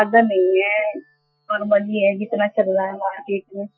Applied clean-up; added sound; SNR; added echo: classical method Wiener filter.